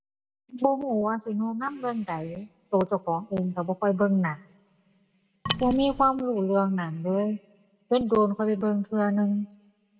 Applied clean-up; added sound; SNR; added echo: none; Wood; 3 dB; reverberation time 0.8 s.